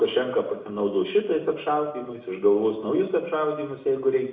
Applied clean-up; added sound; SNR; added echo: none; none; none; reverberation time 0.6 s.